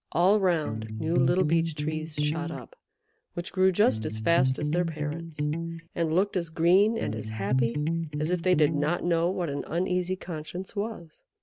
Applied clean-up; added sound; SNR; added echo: none; Electric guitar; 1 dB; none.